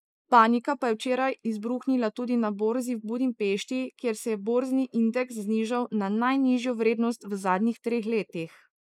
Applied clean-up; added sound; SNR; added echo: neural mask model Resemble Enhance denoiser.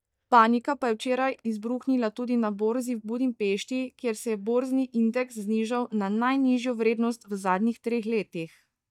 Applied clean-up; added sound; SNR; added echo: neural mask model DeepFilterNet 3.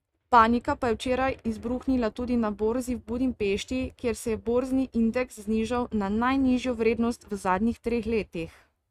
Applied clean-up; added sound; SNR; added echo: neural mask model RNNoise.